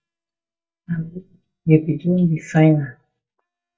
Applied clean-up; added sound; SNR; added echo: neural mask model DeepFilterNet 3.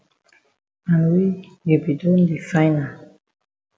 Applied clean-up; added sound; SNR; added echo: none; none; none; none.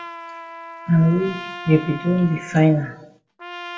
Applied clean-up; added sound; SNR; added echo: none; Trumpet; 15 dB; reverberation time 0.2 s.